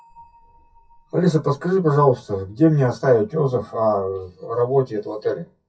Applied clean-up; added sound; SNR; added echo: classical method WPE with log-MMSE.